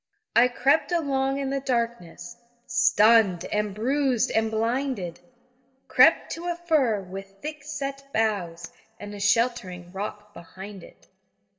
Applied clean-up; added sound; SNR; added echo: none; none; none; reverberation time 0.8 s.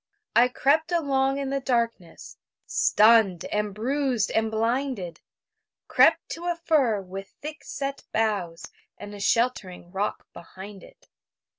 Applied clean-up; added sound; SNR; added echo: none; none; none; none.